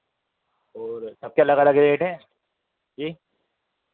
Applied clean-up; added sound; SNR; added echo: none; none; none; none.